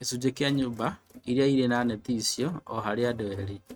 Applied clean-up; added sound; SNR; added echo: neural mask model RNNoise.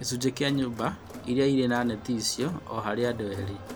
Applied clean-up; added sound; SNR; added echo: none; Crowd; 15 dB; none.